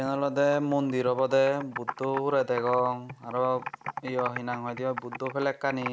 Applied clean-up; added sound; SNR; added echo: none; Computer keyboard; 13 dB; none.